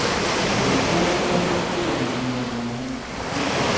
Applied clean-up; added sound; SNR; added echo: none; Waves, surf; -4 dB; reverberation time 1.2 s.